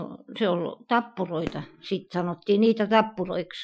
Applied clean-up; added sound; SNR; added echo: classical method Wiener filter.